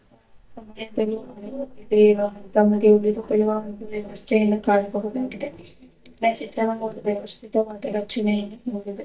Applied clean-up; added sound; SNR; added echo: neural mask model DeepFilterNet 3.